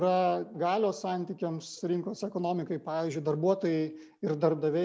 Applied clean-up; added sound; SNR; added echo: none; none; none; none.